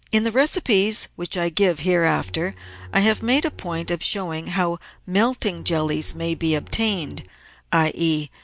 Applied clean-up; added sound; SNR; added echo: none; Bowed string instrument; 18 dB; none.